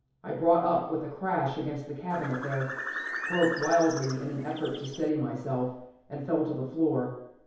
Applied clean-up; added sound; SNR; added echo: none; Bird; 8 dB; reverberation time 2.2 s.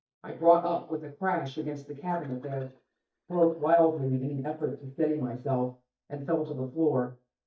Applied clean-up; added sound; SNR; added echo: neural mask model DeepFilterNet 3.